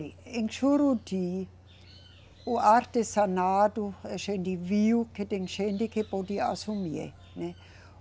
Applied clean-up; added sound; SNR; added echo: none; none; none; none.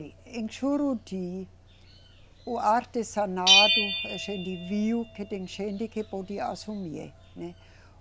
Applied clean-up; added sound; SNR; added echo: none; Bell; 0 dB; none.